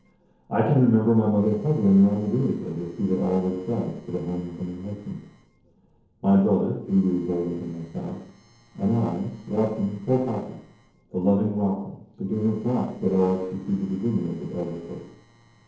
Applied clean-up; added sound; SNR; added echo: neural separator model SepFormer DNS4.